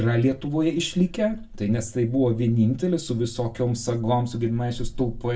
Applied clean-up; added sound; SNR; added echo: none; none; none; reverberation time 0.2 s.